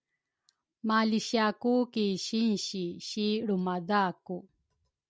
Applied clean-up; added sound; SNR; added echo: none; none; none; none.